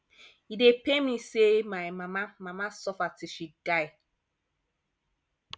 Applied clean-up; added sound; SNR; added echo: none; none; none; none.